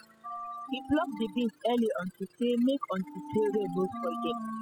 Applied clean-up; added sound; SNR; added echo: classical method spectral subtraction.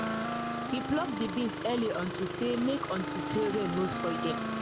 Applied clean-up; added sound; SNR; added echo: none; Engine starting + Wind instrument, woodwind instrument; 2 dB; none.